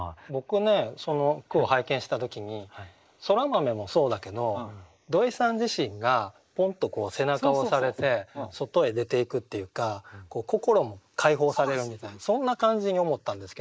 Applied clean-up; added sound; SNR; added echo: neural mask model Resemble Enhance denoiser.